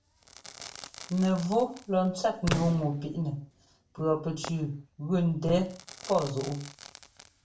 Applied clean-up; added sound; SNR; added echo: none; Crackle / Fireworks; 14 dB; reverberation time 0.3 s.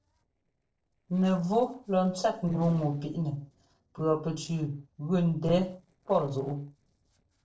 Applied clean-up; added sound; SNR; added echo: neural separator model SepFormer DNS4.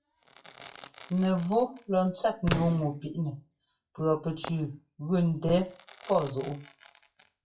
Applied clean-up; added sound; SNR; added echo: classical method WPE with log-MMSE.